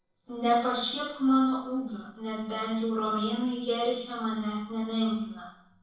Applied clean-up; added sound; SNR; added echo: neural separator model SepFormer DNS4.